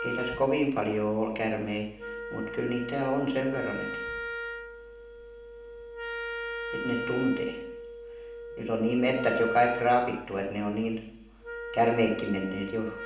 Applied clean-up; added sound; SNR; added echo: none; Wind instrument, woodwind instrument; 8 dB; reverberation time 0.7 s.